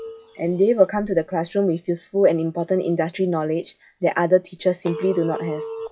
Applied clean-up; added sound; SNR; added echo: classical method log-MMSE.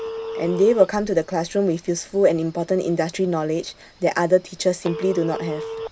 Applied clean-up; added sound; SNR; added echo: none; Telephone; 13 dB; none.